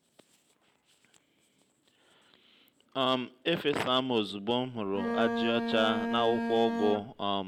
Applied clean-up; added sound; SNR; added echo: none; Bowed string instrument; 1 dB; none.